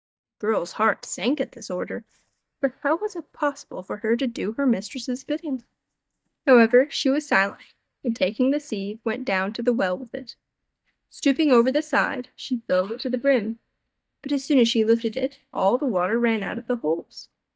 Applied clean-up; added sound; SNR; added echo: neural mask model DeepFilterNet 3.